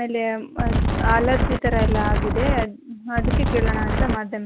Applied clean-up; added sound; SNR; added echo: none; Wind; -4 dB; none.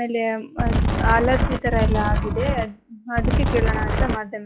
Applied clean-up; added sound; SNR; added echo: classical method log-MMSE.